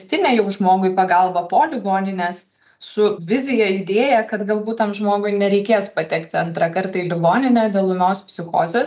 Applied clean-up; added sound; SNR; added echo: none; none; none; none.